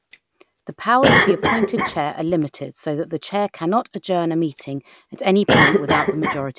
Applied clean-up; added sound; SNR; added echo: none; Cough; 0 dB; none.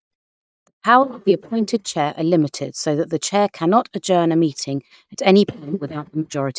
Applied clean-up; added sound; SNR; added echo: neural mask model DeepFilterNet 3.